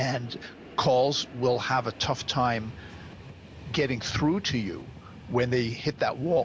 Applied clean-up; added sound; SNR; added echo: none; Train; 16 dB; none.